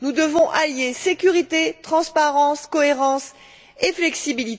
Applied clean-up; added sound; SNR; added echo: none; none; none; none.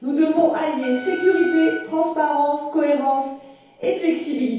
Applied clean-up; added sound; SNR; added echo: none; Wind instrument, woodwind instrument; 13 dB; reverberation time 2.2 s.